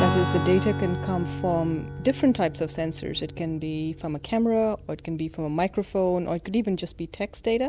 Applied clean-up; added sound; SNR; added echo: none; Strum; 7 dB; none.